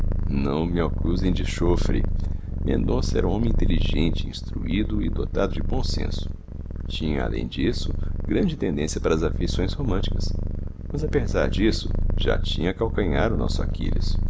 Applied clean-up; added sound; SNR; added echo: none; Purr; -3 dB; none.